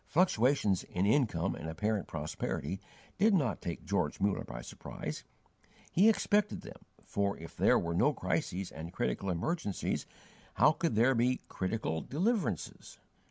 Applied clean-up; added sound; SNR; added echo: none; none; none; none.